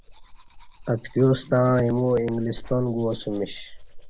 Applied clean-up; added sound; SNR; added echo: none; Domestic sounds, home sounds; 15 dB; none.